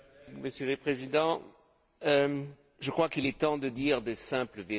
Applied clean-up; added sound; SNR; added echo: none; none; none; none.